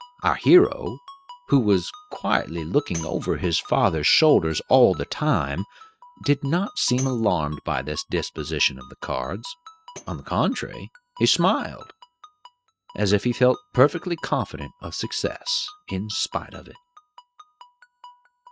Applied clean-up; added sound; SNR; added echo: neural mask model RNNoise.